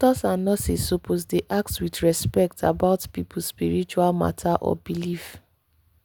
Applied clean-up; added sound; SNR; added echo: none; none; none; none.